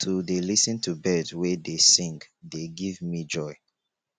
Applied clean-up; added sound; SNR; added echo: none; none; none; none.